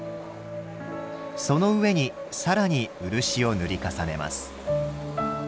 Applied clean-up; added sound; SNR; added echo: none; none; none; none.